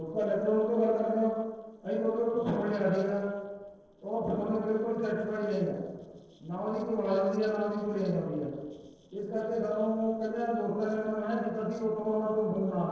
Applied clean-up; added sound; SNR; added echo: neural separator model SepFormer DNS4.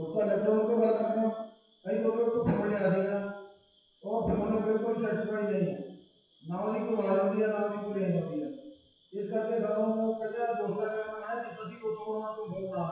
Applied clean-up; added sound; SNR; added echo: classical method WPE with log-MMSE.